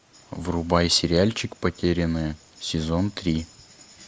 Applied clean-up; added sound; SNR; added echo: none; none; none; none.